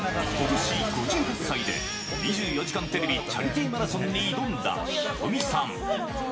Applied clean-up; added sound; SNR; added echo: none; Clapping; 18 dB; none.